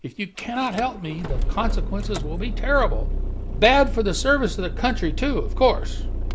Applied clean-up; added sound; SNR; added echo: none; Idling / Engine starting / Door / Car; 1 dB; none.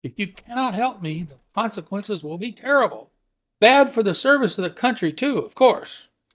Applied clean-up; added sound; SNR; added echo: neural mask model DeepFilterNet 3.